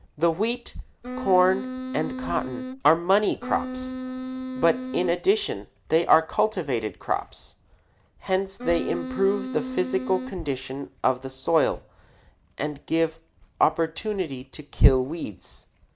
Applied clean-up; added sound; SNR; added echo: none; Wind instrument, woodwind instrument; 6 dB; none.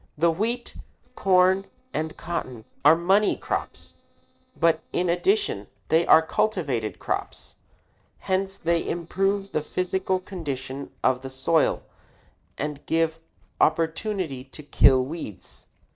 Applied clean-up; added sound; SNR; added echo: neural separator model SepFormer DNS4.